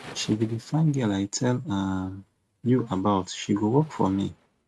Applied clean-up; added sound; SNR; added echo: neural mask model RNNoise.